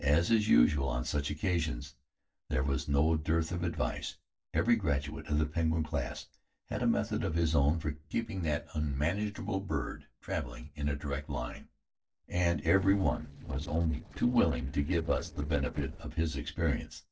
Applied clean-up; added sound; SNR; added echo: neural separator model SepFormer DNS4.